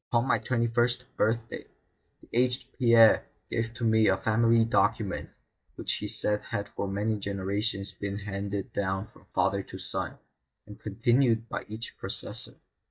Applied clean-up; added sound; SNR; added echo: neural mask model DeepFilterNet 3.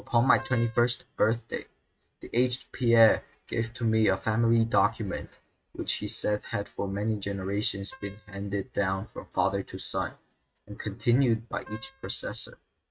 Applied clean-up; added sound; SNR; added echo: neural mask model RNNoise.